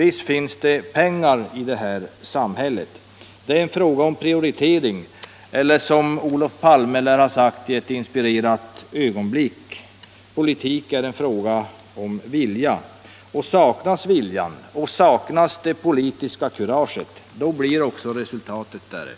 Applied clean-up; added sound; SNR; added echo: none; none; none; none.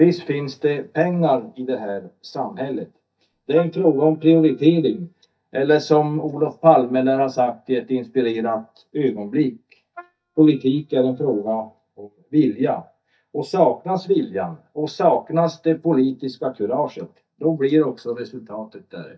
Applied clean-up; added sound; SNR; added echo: neural mask model DeepFilterNet 3.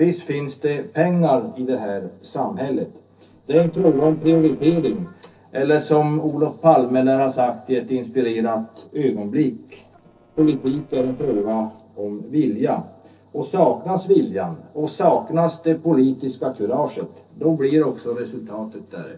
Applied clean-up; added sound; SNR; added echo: neural separator model SepFormer DNS4.